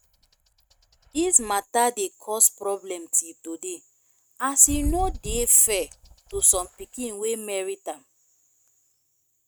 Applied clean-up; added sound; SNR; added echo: neural mask model RNNoise.